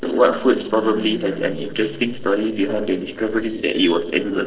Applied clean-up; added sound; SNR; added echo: neural separator model SepFormer DNS4.